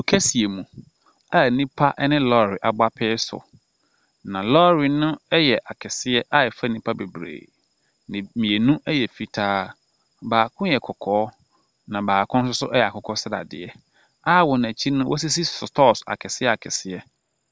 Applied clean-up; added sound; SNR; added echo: none; none; none; none.